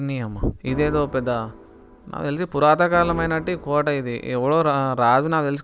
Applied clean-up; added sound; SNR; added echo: none; Organ; 15 dB; none.